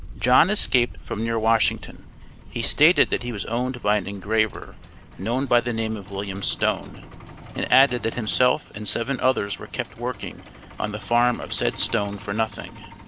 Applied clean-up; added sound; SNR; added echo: none; Truck; 15 dB; none.